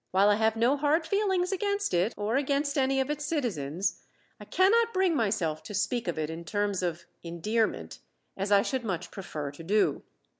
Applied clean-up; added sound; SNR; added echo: none; none; none; none.